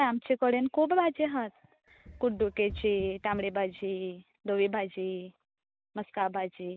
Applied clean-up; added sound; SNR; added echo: none; Run; 16 dB; none.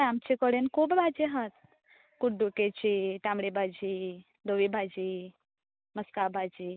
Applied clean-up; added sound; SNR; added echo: none; none; none; none.